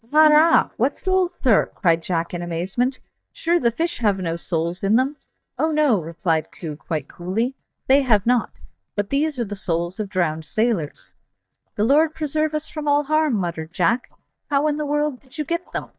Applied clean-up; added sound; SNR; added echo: neural mask model DeepFilterNet 3.